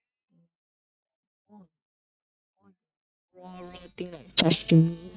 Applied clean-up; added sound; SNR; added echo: neural mask model DeepFilterNet 3.